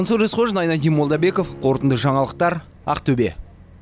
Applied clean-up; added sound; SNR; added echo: none; Bowed string instrument; 20 dB; none.